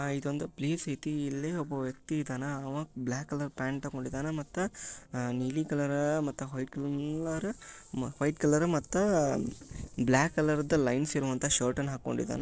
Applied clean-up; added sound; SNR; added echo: neural separator model SepFormer DNS4.